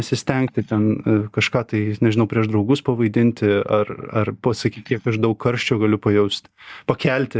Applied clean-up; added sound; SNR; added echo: neural mask model DeepFilterNet 3.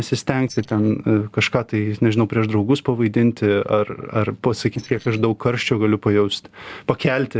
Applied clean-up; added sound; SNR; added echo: neural separator model SepFormer DNS4.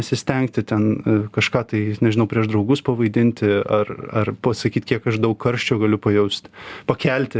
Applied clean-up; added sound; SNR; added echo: none; none; none; none.